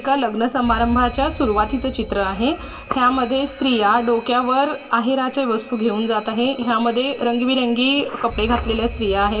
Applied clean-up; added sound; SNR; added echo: none; Alarm; 14 dB; reverberation time 1.3 s.